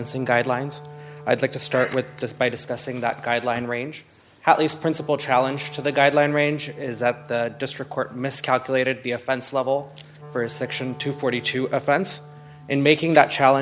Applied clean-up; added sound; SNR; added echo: none; Wind instrument, woodwind instrument; 19 dB; none.